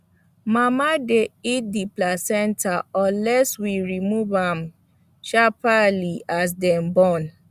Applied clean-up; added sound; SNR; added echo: none; none; none; none.